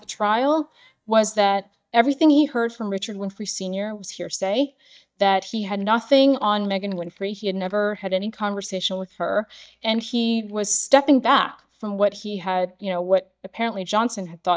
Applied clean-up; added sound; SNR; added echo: neural mask model DeepFilterNet 3.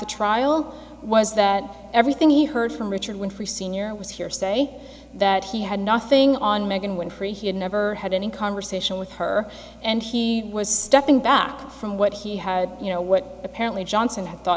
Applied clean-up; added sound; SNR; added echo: none; none; none; none.